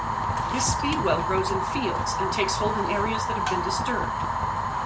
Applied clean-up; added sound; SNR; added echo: none; Fire; -3 dB; none.